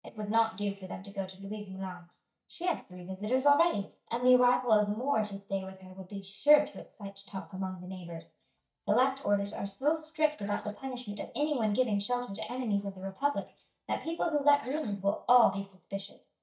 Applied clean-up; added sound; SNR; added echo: neural mask model DeepFilterNet 3.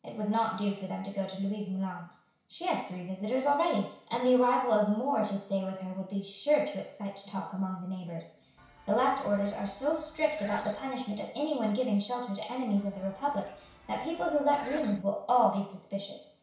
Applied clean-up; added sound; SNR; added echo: none; Sneeze / Church bell; 20 dB; reverberation time 0.6 s.